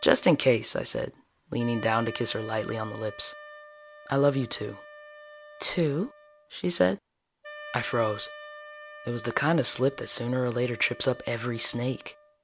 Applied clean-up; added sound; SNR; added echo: none; Wind instrument, woodwind instrument; 18 dB; none.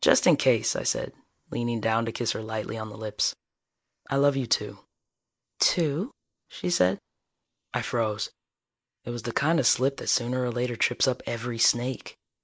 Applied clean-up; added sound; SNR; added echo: neural mask model Resemble Enhance denoiser.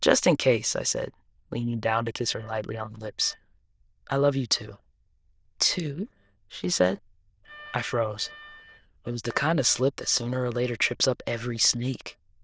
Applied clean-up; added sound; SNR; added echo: neural diffusion model UNIVERSE++.